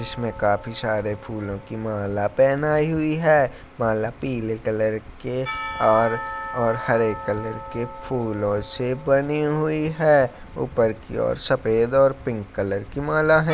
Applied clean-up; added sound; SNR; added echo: none; Church bell / Percussion; 16 dB; none.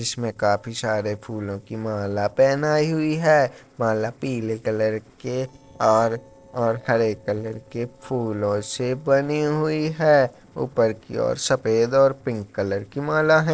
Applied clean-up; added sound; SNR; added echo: neural separator model SepFormer DNS4.